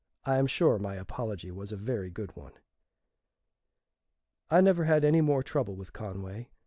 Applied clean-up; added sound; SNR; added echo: none; none; none; none.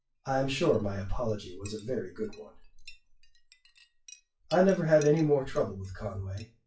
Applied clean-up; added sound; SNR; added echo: classical method WPE with log-MMSE.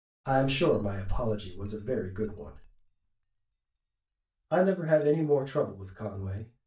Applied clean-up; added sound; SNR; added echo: neural mask model DeepFilterNet 3.